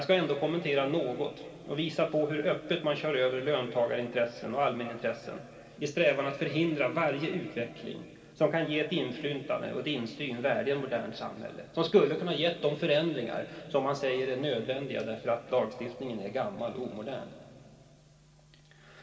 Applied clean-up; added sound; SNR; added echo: none; none; none; reverberation time 2.3 s.